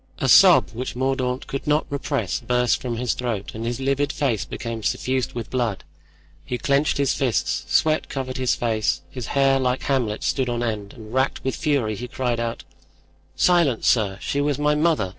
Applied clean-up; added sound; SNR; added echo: neural separator model SepFormer DNS4.